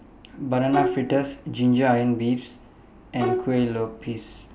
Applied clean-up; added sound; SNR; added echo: none; Bowed string instrument; 6 dB; none.